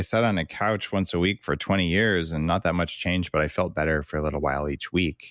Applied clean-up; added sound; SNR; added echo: none; none; none; none.